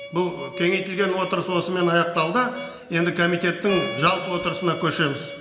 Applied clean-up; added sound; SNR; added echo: none; Harmonica; 12 dB; reverberation time 1.6 s.